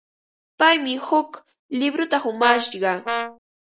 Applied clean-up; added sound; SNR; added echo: neural separator model SepFormer DNS4.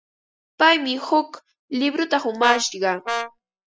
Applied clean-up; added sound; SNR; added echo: classical method spectral subtraction.